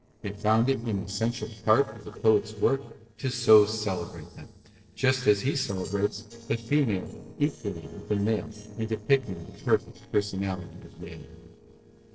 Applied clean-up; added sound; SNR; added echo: neural separator model SepFormer DNS4.